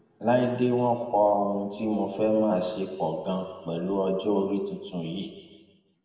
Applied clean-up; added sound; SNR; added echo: none; none; none; reverberation time 1.3 s.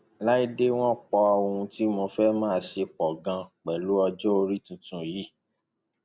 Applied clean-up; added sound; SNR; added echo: none; none; none; none.